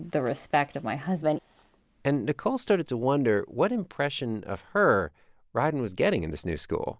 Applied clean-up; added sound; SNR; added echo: none; none; none; none.